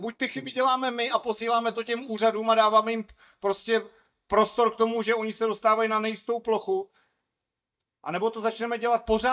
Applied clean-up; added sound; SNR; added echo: neural mask model DeepFilterNet 3.